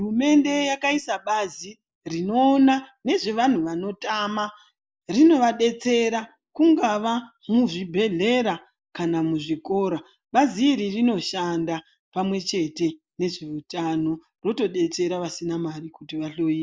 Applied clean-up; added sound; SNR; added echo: neural mask model Resemble Enhance denoiser.